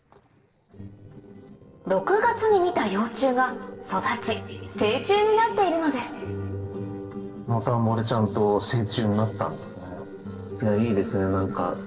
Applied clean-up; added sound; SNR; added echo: neural separator model SepFormer DNS4.